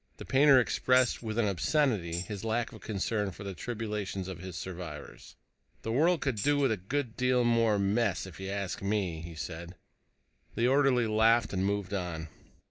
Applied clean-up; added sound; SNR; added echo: neural mask model Resemble Enhance denoiser.